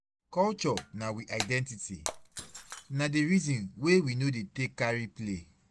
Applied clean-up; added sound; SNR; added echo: none; Shatter; 13 dB; none.